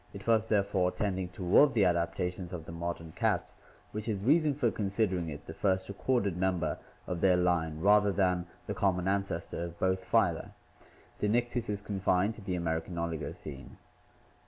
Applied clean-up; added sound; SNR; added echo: none; none; none; none.